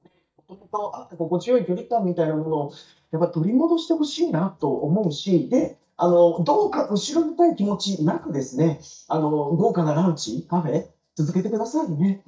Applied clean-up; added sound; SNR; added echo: neural mask model DeepFilterNet 3.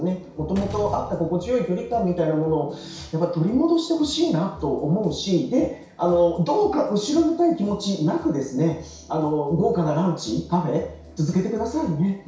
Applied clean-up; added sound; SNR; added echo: none; Slam; 18 dB; reverberation time 0.6 s.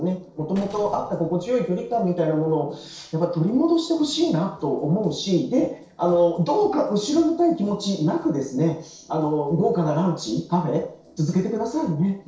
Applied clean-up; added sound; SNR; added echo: neural separator model SepFormer DNS4.